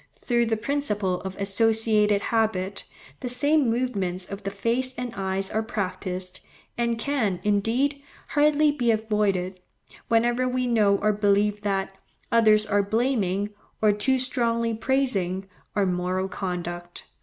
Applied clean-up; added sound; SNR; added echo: none; none; none; none.